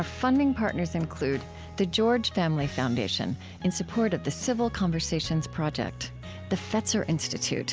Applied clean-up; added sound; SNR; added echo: none; none; none; none.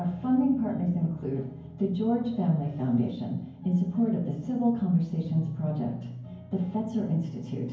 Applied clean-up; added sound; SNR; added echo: none; none; none; reverberation time 0.9 s.